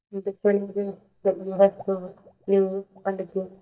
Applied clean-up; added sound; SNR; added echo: neural mask model DeepFilterNet 3.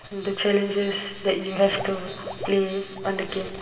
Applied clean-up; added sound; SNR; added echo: none; Water / Liquid; 17 dB; reverberation time 2.3 s.